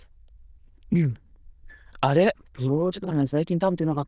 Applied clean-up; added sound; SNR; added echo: neural diffusion model UNIVERSE++.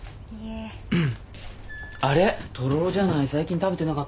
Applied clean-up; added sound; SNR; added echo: none; Squeak / Screech + Wind / Bird / Insect; 15 dB; none.